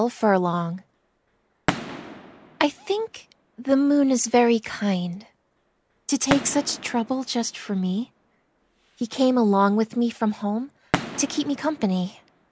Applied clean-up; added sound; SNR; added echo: none; Fireworks; 12 dB; none.